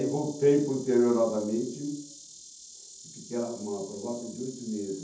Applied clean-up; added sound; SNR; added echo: none; Insect; 18 dB; reverberation time 0.5 s.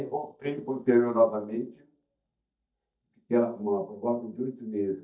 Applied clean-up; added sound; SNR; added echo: neural mask model DeepFilterNet 3.